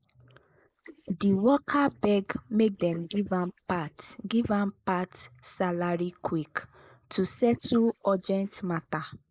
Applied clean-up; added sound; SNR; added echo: neural mask model Resemble Enhance denoiser.